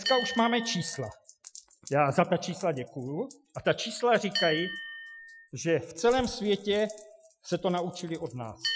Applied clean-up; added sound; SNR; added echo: classical method Wiener filter.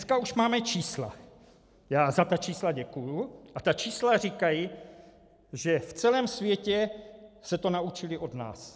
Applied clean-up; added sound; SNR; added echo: none; none; none; none.